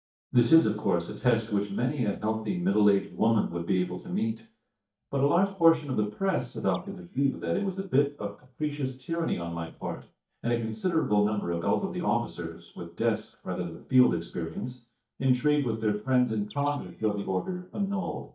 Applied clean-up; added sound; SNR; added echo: neural mask model DeepFilterNet 3.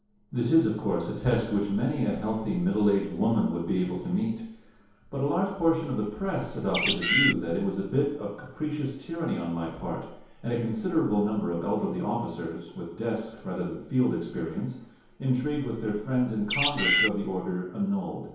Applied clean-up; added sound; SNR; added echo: none; Bird; -3 dB; reverberation time 2.2 s.